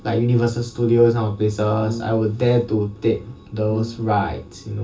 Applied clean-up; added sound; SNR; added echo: none; Brass instrument; 14 dB; reverberation time 0.2 s.